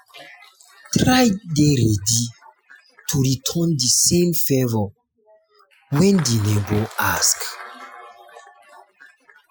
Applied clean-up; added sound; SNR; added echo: classical method Wiener filter.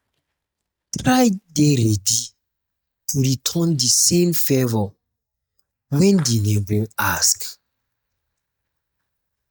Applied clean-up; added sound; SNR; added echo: neural mask model DeepFilterNet 3.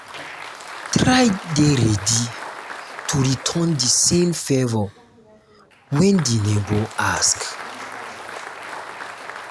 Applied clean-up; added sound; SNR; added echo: none; Applause; 14 dB; none.